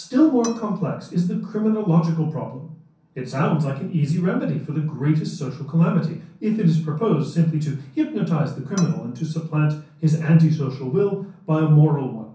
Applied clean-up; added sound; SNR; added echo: none; Cutlery, silverware / Dishes, pots, and pans; 18 dB; reverberation time 0.6 s.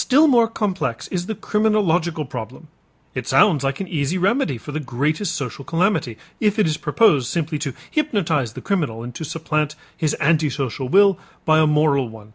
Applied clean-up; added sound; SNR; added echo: none; none; none; none.